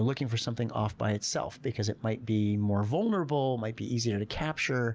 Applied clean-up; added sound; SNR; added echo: none; none; none; none.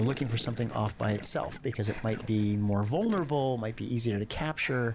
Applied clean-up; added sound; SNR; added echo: none; Breathing + Gurgling; 15 dB; none.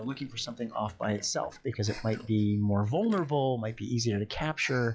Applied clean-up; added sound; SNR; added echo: classical method log-MMSE.